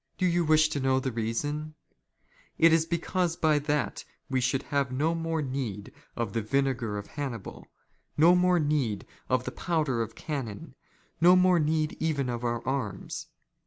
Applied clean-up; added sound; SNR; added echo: none; none; none; none.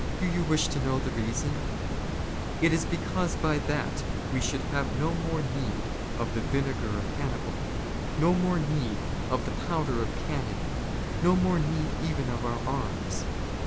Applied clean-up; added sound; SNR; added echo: none; Water; 0 dB; none.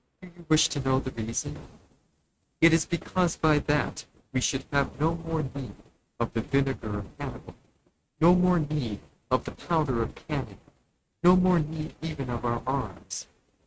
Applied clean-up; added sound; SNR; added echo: neural mask model RNNoise.